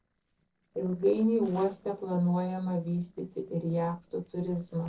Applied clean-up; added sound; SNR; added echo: neural separator model SepFormer DNS4.